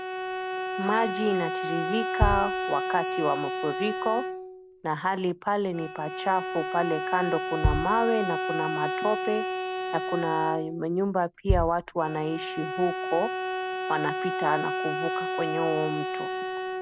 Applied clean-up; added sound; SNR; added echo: none; Bowed string instrument + Bass drum; 1 dB; none.